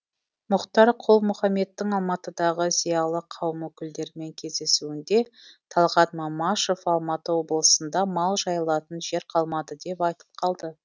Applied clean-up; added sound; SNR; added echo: none; none; none; none.